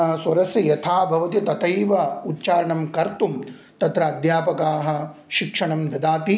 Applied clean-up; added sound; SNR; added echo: none; none; none; none.